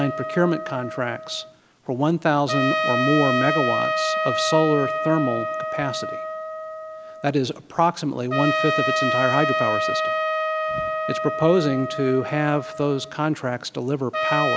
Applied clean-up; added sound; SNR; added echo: none; Trumpet; 2 dB; none.